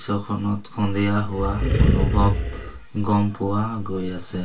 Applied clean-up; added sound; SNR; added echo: none; Animal; -3 dB; reverberation time 0.2 s.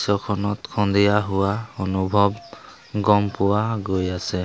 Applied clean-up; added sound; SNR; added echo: none; none; none; none.